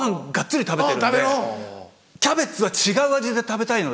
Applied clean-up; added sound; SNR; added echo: none; none; none; none.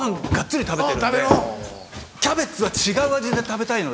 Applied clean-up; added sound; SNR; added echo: none; Run; 6 dB; none.